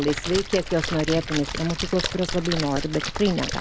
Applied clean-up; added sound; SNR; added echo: none; Splash, splatter; 6 dB; none.